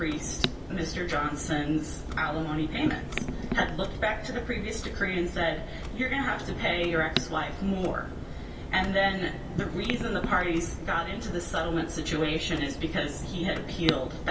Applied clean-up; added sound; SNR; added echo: none; Clock; 5 dB; reverberation time 0.3 s.